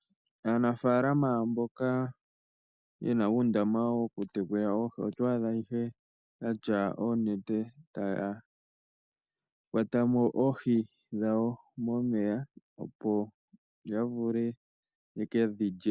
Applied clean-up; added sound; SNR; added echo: none; none; none; none.